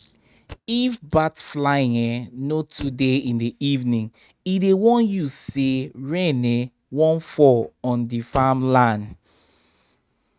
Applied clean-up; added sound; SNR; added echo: neural mask model RNNoise.